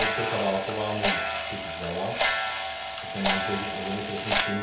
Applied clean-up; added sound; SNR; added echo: none; Clock; -4 dB; reverberation time 0.7 s.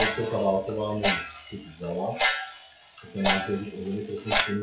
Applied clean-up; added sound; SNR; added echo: classical method WPE with log-MMSE.